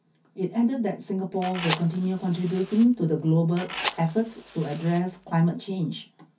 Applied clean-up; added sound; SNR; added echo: none; Fire; 10 dB; reverberation time 0.3 s.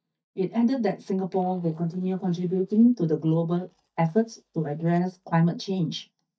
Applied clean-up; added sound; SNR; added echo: neural mask model DeepFilterNet 3.